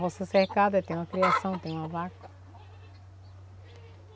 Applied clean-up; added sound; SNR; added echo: none; none; none; none.